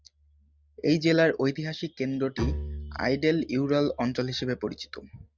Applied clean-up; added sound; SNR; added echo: neural mask model RNNoise.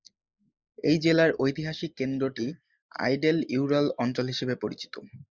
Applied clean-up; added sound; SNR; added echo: neural mask model Resemble Enhance denoiser.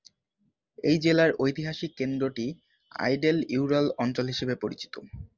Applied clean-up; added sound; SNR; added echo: none; none; none; none.